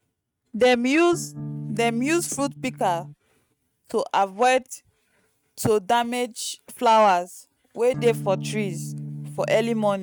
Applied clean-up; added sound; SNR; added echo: neural mask model RNNoise.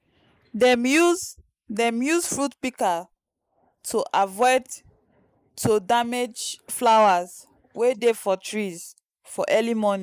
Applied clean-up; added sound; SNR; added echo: neural mask model Resemble Enhance denoiser.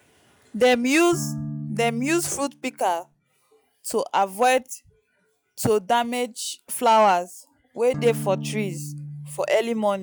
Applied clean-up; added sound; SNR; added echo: classical method log-MMSE.